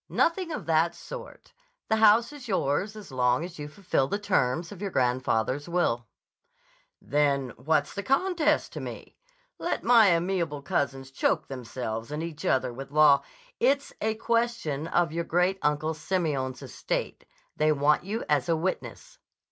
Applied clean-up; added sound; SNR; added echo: none; none; none; none.